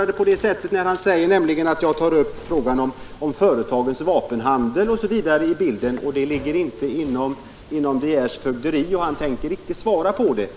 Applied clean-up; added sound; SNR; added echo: none; Subway, metro, underground; 18 dB; none.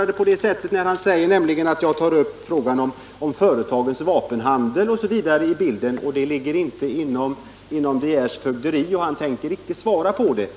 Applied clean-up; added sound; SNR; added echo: none; none; none; none.